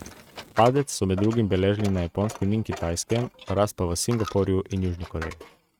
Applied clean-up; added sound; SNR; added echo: neural mask model RNNoise.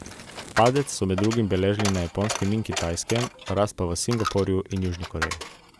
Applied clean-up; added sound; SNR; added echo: none; Coin (dropping) + Fire; 9 dB; none.